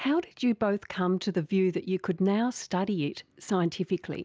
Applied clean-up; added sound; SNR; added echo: none; none; none; none.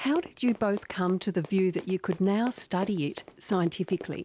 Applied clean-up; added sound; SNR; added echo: none; Run; 18 dB; none.